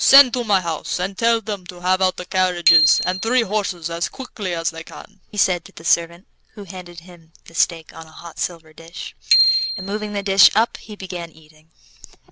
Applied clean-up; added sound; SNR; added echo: none; Bicycle bell; 2 dB; none.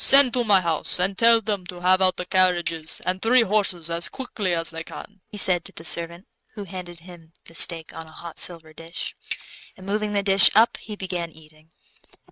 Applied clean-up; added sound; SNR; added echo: neural mask model RNNoise.